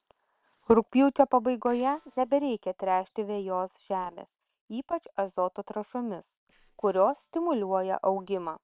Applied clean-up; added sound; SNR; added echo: neural separator model SepFormer WHAM!.